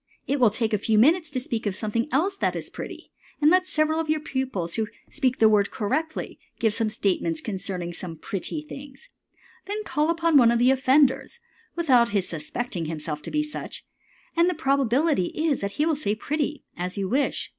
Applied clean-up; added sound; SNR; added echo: none; none; none; none.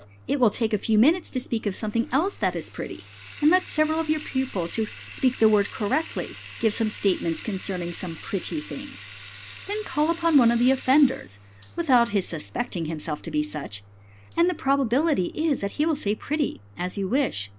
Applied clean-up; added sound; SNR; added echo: none; Bathtub (filling or washing); 19 dB; none.